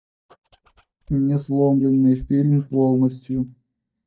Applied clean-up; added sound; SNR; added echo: neural mask model DeepFilterNet 3.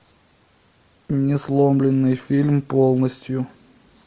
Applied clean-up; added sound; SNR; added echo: none; none; none; none.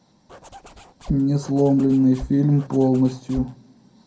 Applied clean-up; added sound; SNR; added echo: none; Zipper (clothing); 17 dB; reverberation time 0.2 s.